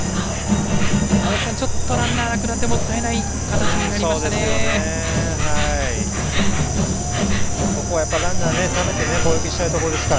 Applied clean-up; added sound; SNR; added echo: none; Insect; -1 dB; none.